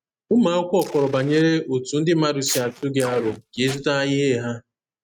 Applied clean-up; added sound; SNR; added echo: neural mask model RNNoise.